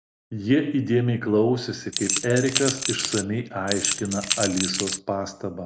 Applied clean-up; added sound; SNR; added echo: none; Rattle / Keys jangling; 1 dB; none.